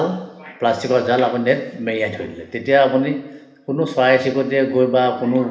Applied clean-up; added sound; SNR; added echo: none; none; none; reverberation time 1.1 s.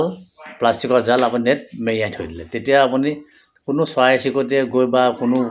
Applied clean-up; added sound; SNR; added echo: none; none; none; none.